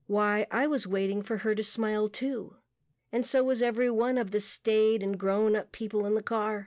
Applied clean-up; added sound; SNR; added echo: none; none; none; none.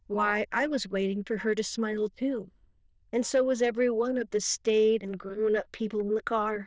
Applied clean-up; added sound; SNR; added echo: neural diffusion model UNIVERSE++.